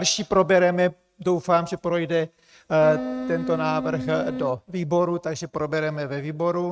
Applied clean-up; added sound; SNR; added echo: neural mask model RNNoise.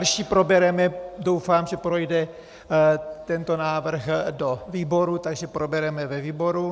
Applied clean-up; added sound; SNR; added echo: none; none; none; none.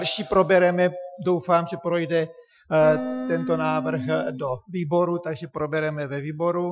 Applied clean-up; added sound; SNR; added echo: classical method Wiener filter.